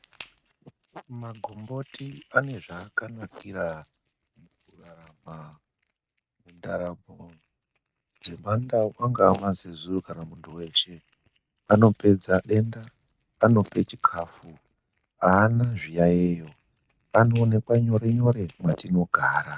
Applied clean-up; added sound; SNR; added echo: neural mask model RNNoise.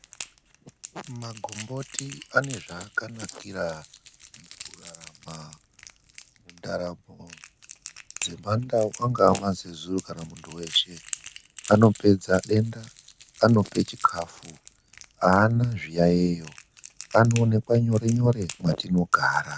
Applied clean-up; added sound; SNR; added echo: none; Crackle; 18 dB; none.